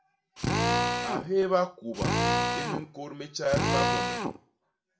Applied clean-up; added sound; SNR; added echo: none; Drill; -3 dB; reverberation time 0.3 s.